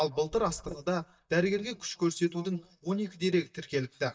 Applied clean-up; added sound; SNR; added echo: neural mask model DeepFilterNet 3.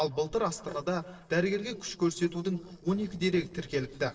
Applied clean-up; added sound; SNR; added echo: neural separator model SepFormer DNS4.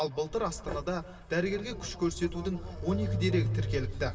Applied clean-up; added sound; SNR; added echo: none; Boom; 18 dB; reverberation time 2.9 s.